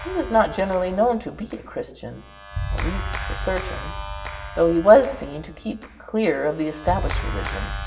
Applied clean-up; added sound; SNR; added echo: none; Clapping; 8 dB; reverberation time 0.8 s.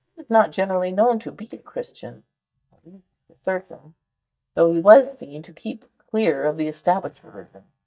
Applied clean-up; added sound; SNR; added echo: neural mask model DeepFilterNet 3.